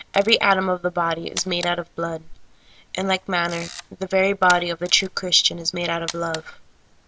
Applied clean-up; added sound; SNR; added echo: none; Camera; 17 dB; none.